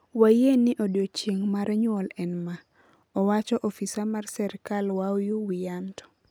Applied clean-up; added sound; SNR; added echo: none; none; none; none.